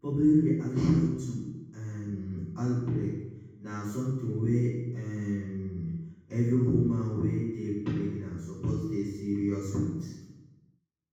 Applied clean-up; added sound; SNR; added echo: none; none; none; reverberation time 1.1 s.